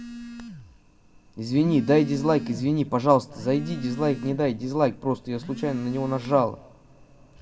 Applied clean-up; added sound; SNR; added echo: none; Telephone; 13 dB; reverberation time 0.3 s.